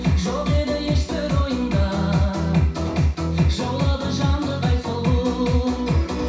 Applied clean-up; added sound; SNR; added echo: none; none; none; reverberation time 0.6 s.